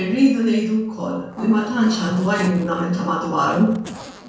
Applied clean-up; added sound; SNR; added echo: none; Zipper (clothing); 18 dB; reverberation time 0.5 s.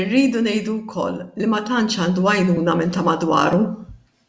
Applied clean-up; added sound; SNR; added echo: none; none; none; none.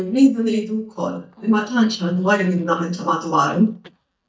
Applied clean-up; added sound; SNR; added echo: neural mask model DeepFilterNet 3.